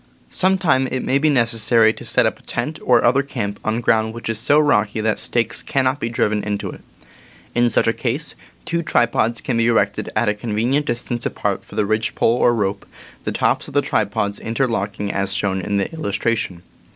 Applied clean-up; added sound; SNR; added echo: none; none; none; none.